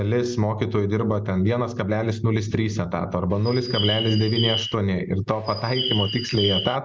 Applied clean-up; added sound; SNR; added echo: none; Bird; 6 dB; none.